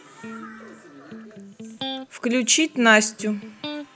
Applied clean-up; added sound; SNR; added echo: none; Electric guitar; 13 dB; none.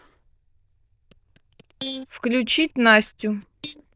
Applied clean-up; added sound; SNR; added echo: neural diffusion model UNIVERSE++.